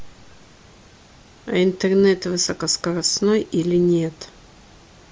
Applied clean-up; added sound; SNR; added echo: none; none; none; none.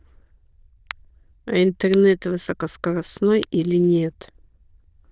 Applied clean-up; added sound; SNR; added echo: neural diffusion model UNIVERSE++.